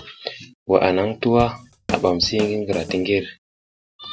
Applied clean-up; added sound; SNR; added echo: none; Drum / Drum kit; 10 dB; none.